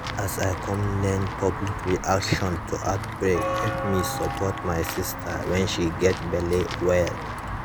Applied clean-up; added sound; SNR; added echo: none; Walk, footsteps / Bell; 5 dB; none.